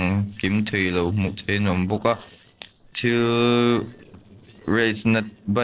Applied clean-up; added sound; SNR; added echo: neural separator model SepFormer DNS4.